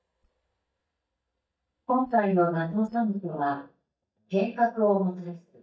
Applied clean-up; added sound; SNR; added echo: neural mask model DeepFilterNet 3.